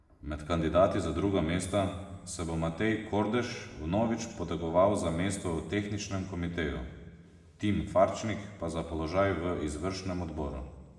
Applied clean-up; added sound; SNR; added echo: none; none; none; reverberation time 1.3 s.